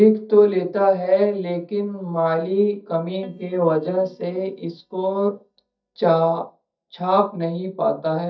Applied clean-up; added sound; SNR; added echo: neural mask model DeepFilterNet 3.